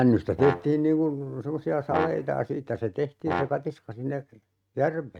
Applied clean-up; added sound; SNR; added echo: neural mask model RNNoise.